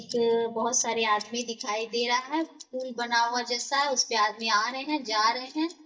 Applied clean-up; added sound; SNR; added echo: neural mask model DeepFilterNet 3.